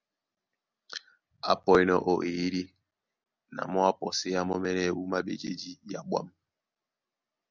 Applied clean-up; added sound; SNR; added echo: none; none; none; none.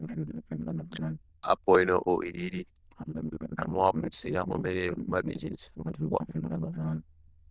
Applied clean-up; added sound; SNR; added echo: neural diffusion model UNIVERSE++.